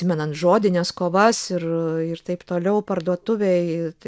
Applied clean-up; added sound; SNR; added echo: none; none; none; none.